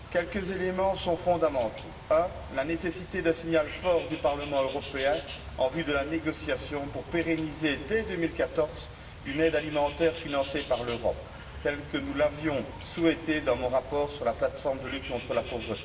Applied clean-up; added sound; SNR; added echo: none; Bird; 11 dB; reverberation time 0.8 s.